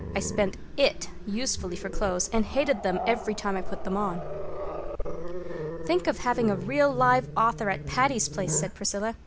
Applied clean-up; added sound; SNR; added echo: none; Growling; 6 dB; none.